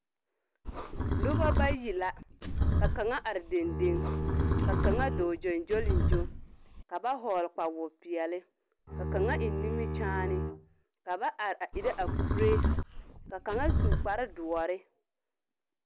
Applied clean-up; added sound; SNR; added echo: none; Bowed string instrument + Livestock, farm animals, working animals; -4 dB; none.